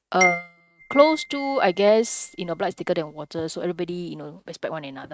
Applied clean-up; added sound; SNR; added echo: neural mask model RNNoise.